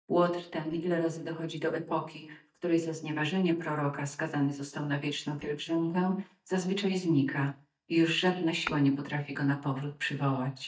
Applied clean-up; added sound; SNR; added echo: neural mask model DeepFilterNet 3.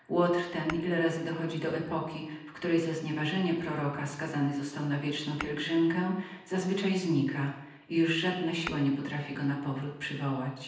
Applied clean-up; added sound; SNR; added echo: none; Tap / Glass; 17 dB; reverberation time 0.9 s.